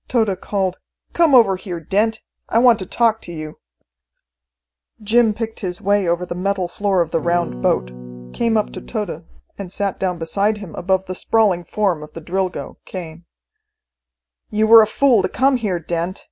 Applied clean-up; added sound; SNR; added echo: none; Electric guitar / Strum; 11 dB; none.